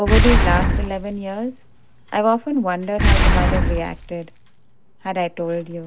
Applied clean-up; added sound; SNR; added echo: none; Boom; -3 dB; none.